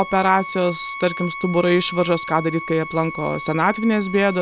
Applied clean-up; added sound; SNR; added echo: none; Bowed string instrument; 11 dB; none.